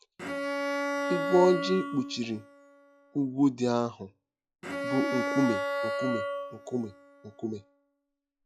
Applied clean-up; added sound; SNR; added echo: classical method log-MMSE.